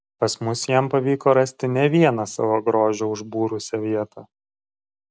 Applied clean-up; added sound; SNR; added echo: none; none; none; none.